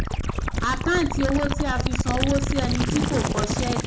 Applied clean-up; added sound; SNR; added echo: none; Gurgling / Liquid; -2 dB; reverberation time 0.3 s.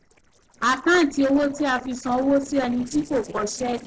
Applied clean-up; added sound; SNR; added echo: neural separator model SepFormer DNS4.